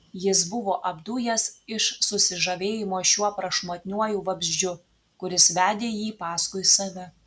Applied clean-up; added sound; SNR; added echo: none; none; none; none.